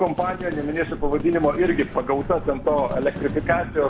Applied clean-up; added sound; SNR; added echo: none; Gunshot, gunfire + Walk, footsteps; 9 dB; none.